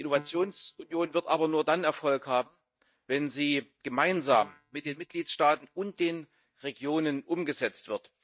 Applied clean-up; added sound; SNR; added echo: neural mask model DeepFilterNet 3.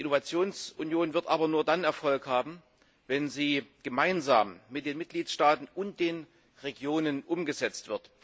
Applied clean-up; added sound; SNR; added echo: none; none; none; none.